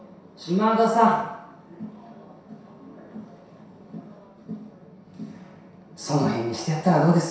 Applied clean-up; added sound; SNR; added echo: none; none; none; reverberation time 0.7 s.